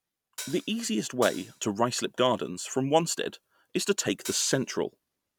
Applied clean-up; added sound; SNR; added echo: none; Hi-hat; 14 dB; none.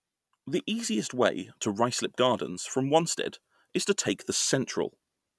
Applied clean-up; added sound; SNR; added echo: none; none; none; none.